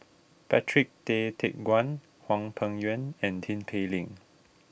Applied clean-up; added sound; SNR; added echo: none; none; none; none.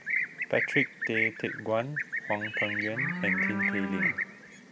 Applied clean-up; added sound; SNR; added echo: none; Livestock, farm animals, working animals; -3 dB; none.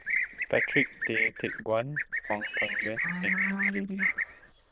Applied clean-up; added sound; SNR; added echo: neural diffusion model UNIVERSE++.